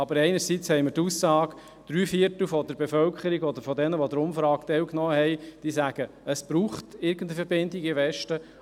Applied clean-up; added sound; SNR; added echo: none; none; none; none.